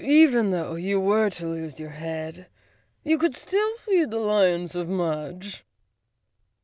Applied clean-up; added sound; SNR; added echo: none; none; none; none.